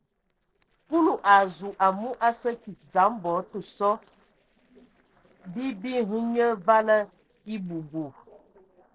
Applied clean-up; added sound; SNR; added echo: neural separator model SepFormer DNS4.